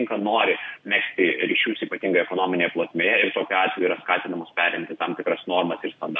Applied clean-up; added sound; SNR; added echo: none; none; none; none.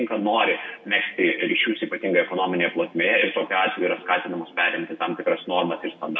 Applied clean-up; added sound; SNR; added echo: none; none; none; reverberation time 1.5 s.